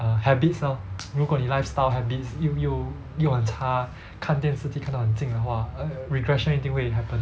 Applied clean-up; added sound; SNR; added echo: none; none; none; none.